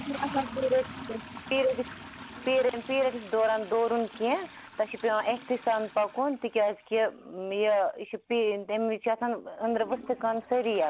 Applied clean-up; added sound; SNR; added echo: none; Toilet flush; 17 dB; none.